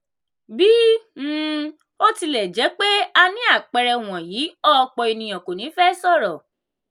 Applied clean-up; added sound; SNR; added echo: none; none; none; none.